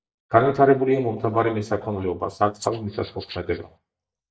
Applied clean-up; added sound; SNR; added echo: neural mask model DeepFilterNet 3.